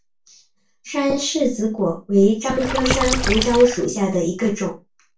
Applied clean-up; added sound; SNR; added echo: none; Water / Splash, splatter; 3 dB; reverberation time 0.2 s.